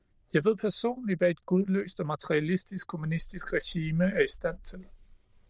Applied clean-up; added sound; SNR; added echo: neural diffusion model UNIVERSE++.